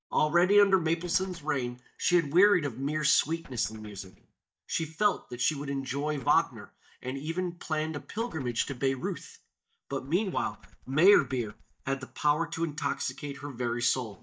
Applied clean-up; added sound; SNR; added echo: neural mask model DeepFilterNet 3.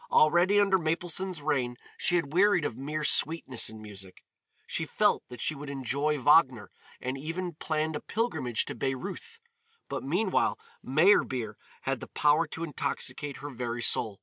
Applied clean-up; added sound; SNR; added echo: none; none; none; none.